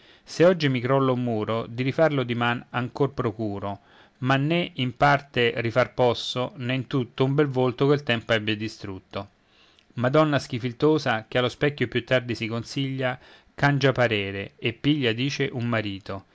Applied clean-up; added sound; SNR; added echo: none; none; none; none.